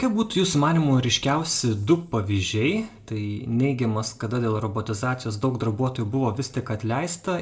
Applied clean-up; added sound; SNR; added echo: none; none; none; reverberation time 0.3 s.